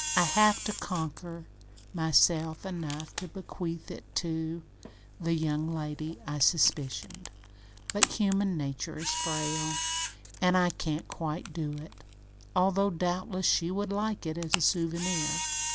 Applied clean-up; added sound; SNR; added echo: none; Camera; 7 dB; none.